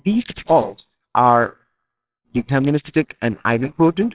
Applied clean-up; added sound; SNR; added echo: neural separator model SepFormer WHAMR!.